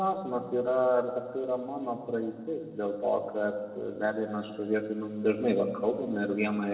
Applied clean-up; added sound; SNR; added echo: none; none; none; reverberation time 1.4 s.